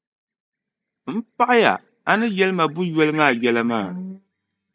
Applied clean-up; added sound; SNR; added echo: neural mask model DeepFilterNet 3.